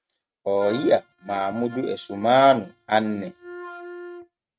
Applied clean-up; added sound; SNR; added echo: neural mask model RNNoise.